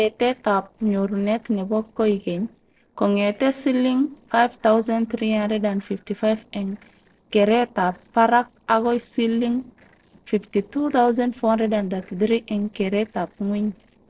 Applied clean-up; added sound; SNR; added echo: neural separator model SepFormer DNS4.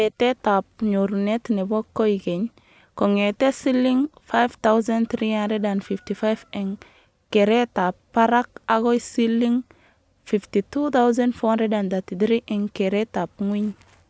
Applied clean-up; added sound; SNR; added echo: none; none; none; none.